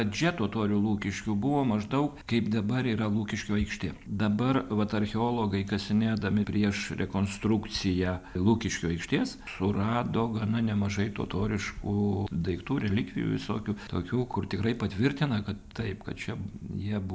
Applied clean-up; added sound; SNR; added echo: none; none; none; none.